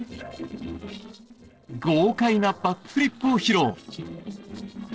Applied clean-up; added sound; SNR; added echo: neural separator model SepFormer DNS4.